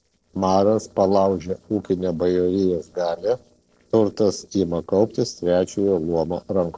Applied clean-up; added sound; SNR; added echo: neural separator model SepFormer DNS4.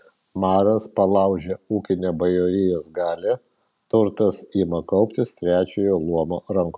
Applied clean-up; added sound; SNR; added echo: none; none; none; none.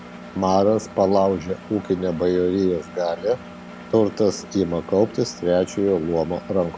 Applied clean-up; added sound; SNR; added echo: none; Engine; 17 dB; none.